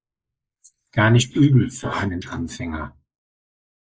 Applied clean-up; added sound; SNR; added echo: neural mask model Resemble Enhance denoiser.